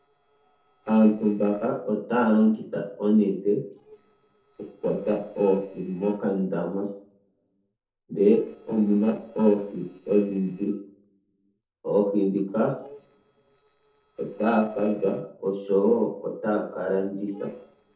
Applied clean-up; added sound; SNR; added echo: neural separator model SepFormer DNS4.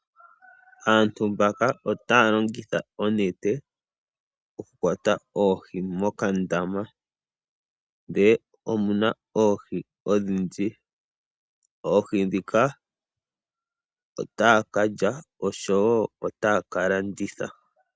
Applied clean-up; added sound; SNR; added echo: none; none; none; none.